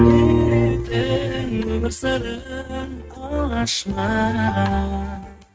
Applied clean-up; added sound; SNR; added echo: neural mask model RNNoise.